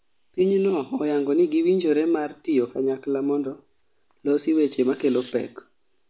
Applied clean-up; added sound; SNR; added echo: none; none; none; none.